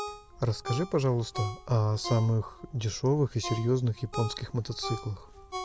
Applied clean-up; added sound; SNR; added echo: none; Ringtone; 12 dB; none.